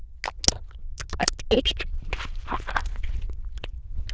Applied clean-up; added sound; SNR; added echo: neural diffusion model UNIVERSE++.